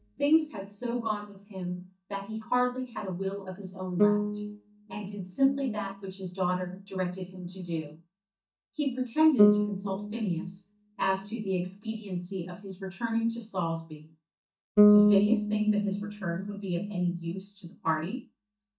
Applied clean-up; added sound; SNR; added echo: neural mask model DeepFilterNet 3.